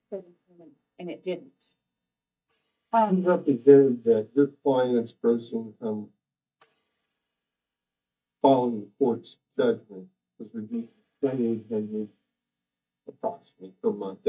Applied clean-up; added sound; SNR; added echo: neural mask model DeepFilterNet 3.